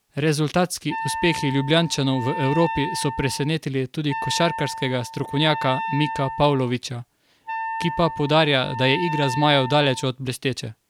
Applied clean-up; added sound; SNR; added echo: none; Wind instrument, woodwind instrument; 8 dB; none.